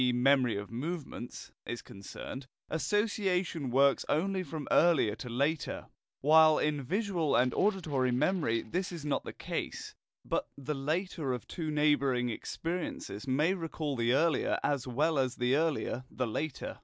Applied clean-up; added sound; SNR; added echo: neural separator model SepFormer DNS4.